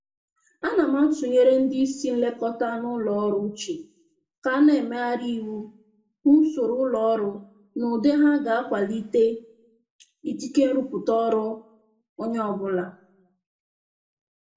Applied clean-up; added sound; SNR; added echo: none; none; none; reverberation time 0.4 s.